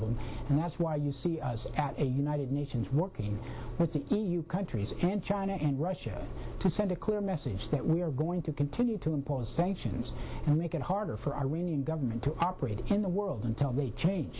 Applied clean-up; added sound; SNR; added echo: none; none; none; none.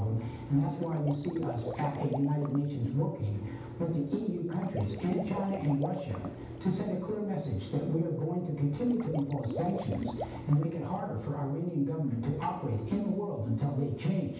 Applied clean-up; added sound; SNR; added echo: none; Water / Liquid; 12 dB; reverberation time 0.9 s.